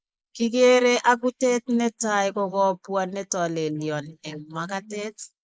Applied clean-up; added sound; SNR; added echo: neural mask model Resemble Enhance denoiser.